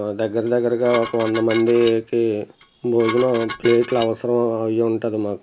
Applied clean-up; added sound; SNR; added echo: none; Dishes, pots, and pans; 13 dB; none.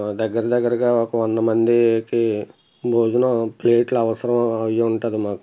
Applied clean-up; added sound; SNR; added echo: none; none; none; none.